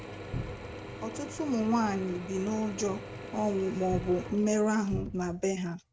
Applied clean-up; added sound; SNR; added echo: none; Cupboard open or close + Drill / Mechanisms; 9 dB; none.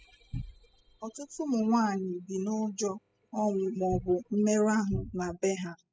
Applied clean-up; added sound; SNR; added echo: classical method spectral subtraction.